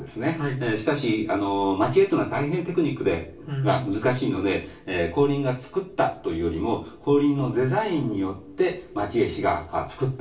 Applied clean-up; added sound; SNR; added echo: none; none; none; reverberation time 0.3 s.